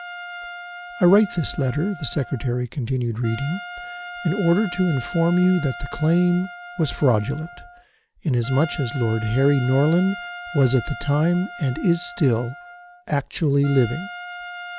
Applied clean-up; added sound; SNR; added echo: none; Trumpet; 14 dB; none.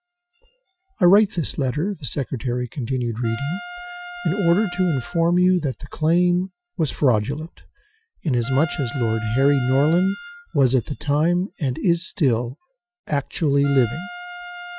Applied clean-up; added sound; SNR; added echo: classical method Wiener filter.